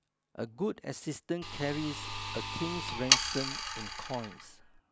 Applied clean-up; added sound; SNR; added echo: none; Sawing; -4 dB; none.